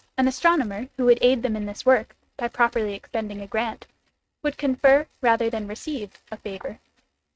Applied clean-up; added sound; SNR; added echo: neural mask model RNNoise.